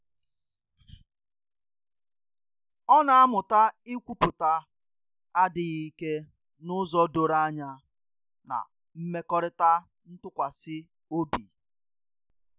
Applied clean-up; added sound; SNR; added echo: none; none; none; none.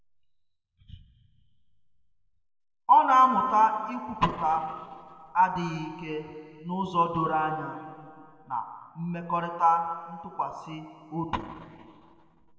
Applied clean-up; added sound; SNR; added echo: none; none; none; reverberation time 2.3 s.